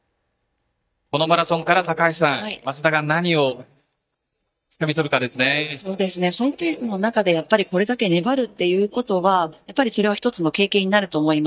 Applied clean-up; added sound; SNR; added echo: neural mask model DeepFilterNet 3.